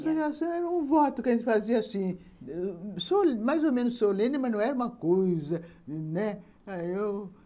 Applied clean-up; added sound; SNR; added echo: none; none; none; none.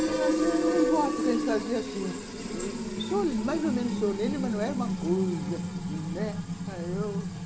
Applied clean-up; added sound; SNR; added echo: none; Fill (with liquid); -1 dB; none.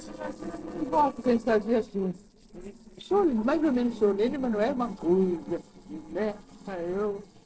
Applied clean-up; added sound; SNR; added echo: neural separator model SepFormer DNS4.